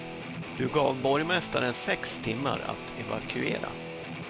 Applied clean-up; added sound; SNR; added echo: none; Guitar; 7 dB; none.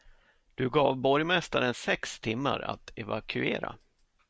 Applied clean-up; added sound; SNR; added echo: none; none; none; none.